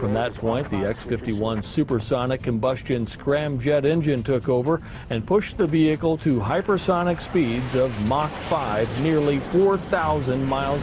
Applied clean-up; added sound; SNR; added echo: none; none; none; none.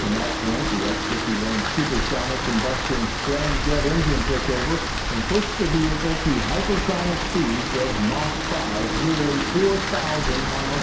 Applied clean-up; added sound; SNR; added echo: none; Rain; 0 dB; reverberation time 0.7 s.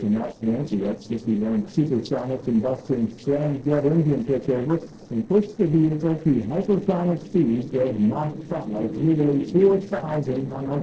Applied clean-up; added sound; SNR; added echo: neural separator model SepFormer DNS4.